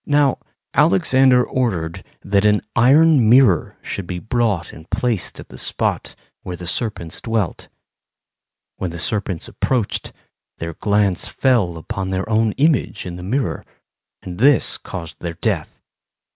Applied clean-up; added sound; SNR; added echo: none; none; none; none.